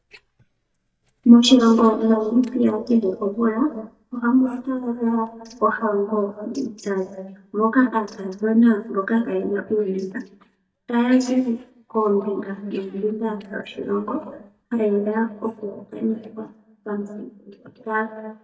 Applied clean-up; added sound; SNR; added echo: neural mask model DeepFilterNet 3.